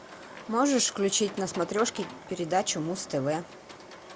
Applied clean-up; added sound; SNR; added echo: none; Livestock, farm animals, working animals; 18 dB; none.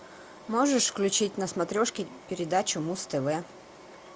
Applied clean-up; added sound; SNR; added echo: none; none; none; none.